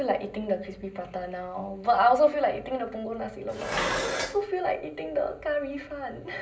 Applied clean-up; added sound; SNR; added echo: none; Dishes, pots, and pans; 5 dB; reverberation time 0.5 s.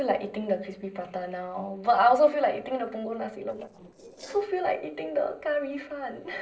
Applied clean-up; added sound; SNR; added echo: neural separator model SepFormer DNS4.